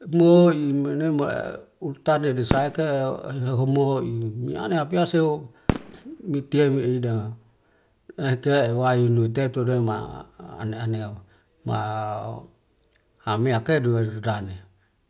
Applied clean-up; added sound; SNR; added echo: none; Fireworks; 10 dB; none.